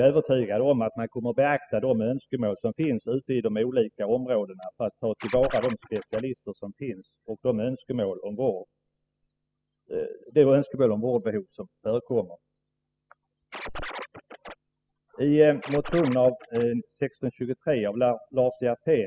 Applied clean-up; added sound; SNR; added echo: classical method spectral subtraction.